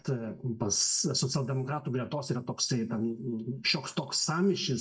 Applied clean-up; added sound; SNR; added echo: neural mask model DeepFilterNet 3.